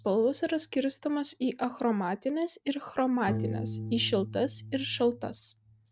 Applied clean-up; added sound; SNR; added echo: neural mask model RNNoise.